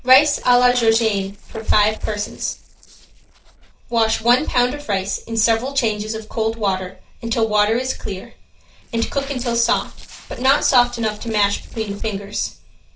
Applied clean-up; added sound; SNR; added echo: neural separator model SepFormer DNS4.